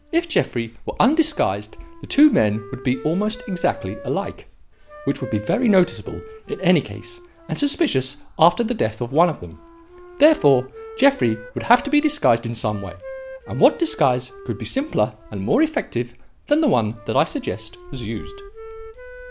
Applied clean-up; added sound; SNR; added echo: none; Wind instrument, woodwind instrument; 19 dB; none.